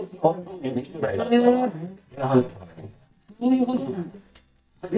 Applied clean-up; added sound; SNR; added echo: neural mask model DeepFilterNet 3.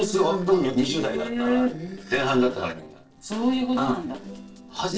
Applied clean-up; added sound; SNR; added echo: neural separator model SepFormer DNS4.